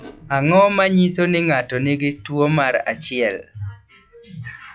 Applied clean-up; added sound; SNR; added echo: classical method log-MMSE.